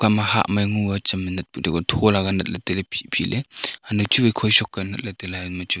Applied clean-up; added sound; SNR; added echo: none; none; none; none.